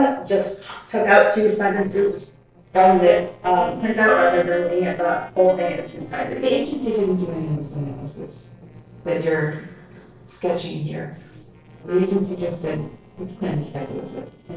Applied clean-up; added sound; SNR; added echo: neural separator model SepFormer DNS4.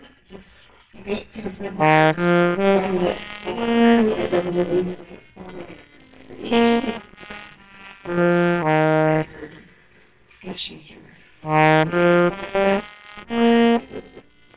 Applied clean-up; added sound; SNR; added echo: neural separator model SepFormer WHAMR!.